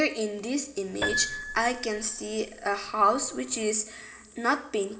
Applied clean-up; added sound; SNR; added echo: none; Piano; 9 dB; reverberation time 2.6 s.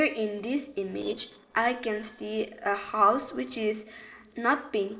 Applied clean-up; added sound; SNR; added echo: neural separator model SepFormer DNS4.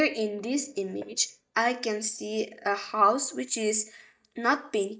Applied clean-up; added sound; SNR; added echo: neural mask model DeepFilterNet 3.